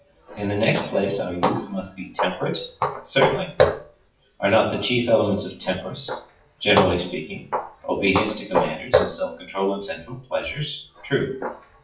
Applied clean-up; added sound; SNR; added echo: classical method WPE with log-MMSE.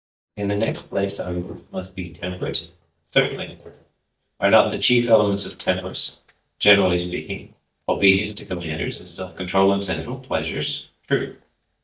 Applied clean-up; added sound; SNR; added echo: neural mask model DeepFilterNet 3.